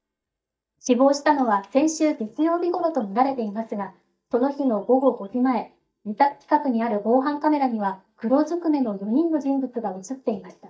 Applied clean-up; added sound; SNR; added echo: neural mask model DeepFilterNet 3.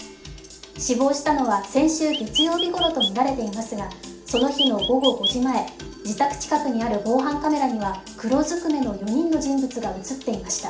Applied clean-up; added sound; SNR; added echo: none; Chirp, tweet; 3 dB; reverberation time 0.4 s.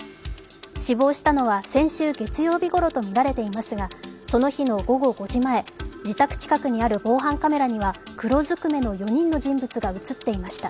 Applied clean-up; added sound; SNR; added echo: none; none; none; none.